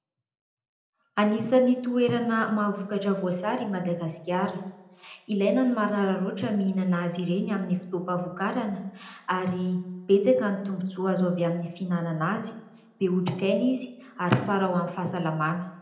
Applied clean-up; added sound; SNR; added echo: none; none; none; reverberation time 0.7 s.